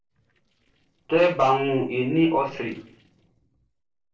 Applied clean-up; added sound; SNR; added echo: neural separator model SepFormer DNS4.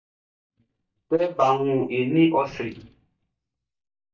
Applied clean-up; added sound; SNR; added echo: neural mask model DeepFilterNet 3.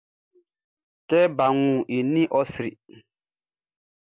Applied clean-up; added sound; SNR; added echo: none; none; none; none.